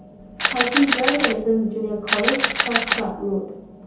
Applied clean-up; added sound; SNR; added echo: none; Camera; 0 dB; reverberation time 0.6 s.